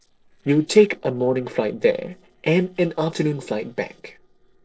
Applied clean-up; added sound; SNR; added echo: neural separator model SepFormer DNS4.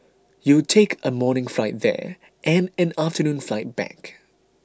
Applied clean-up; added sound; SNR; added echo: none; none; none; none.